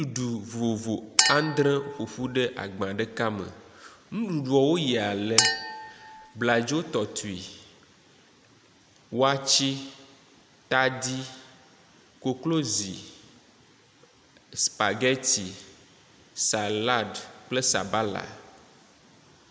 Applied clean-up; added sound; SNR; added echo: none; Chink, clink; 1 dB; none.